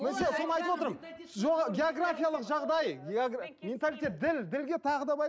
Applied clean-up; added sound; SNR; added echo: none; none; none; none.